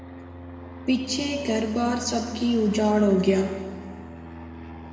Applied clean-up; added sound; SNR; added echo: none; Fixed-wing aircraft, airplane; 12 dB; reverberation time 1.8 s.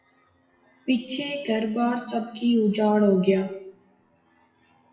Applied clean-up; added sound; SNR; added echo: classical method WPE with log-MMSE.